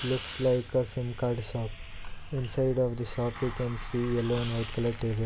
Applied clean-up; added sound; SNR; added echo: none; Hiss; 10 dB; none.